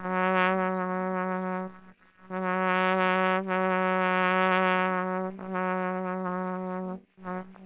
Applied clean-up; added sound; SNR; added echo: neural separator model SepFormer WHAMR!.